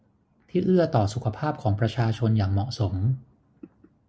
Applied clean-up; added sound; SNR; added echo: none; none; none; none.